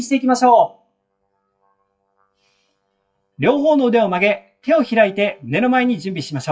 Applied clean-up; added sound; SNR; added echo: classical method WPE with log-MMSE.